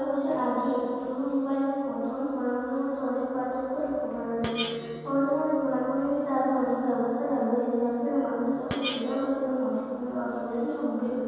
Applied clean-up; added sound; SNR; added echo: none; Screech; 11 dB; reverberation time 2.1 s.